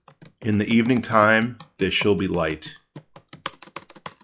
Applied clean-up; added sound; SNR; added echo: classical method log-MMSE.